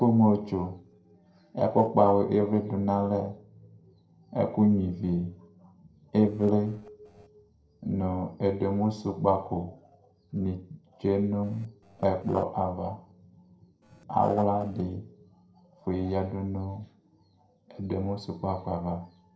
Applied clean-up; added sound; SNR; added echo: neural separator model SepFormer DNS4.